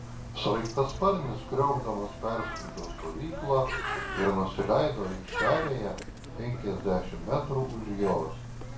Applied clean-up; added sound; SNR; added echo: none; Bird; 7 dB; reverberation time 0.3 s.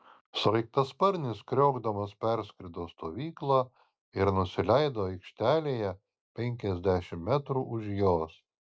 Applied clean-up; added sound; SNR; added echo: none; none; none; none.